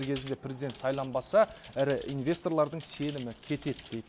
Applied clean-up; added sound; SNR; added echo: none; Computer keyboard; 19 dB; none.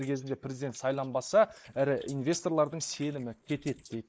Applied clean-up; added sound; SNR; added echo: neural mask model Resemble Enhance denoiser.